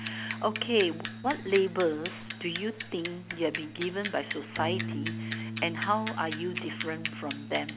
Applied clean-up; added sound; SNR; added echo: none; Bicycle + Bass guitar; 6 dB; none.